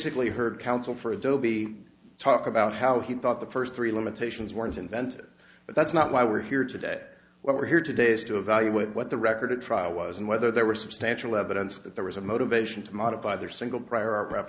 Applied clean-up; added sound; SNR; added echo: none; none; none; none.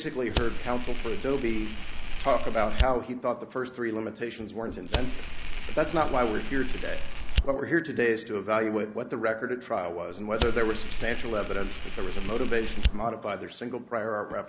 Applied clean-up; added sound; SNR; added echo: none; Fire; -2 dB; none.